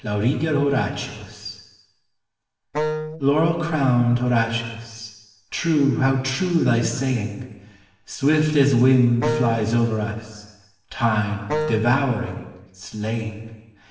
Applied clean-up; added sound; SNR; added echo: none; Wind instrument, woodwind instrument; 5 dB; reverberation time 1.2 s.